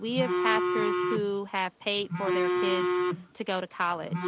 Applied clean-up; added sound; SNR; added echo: none; Telephone; -2 dB; none.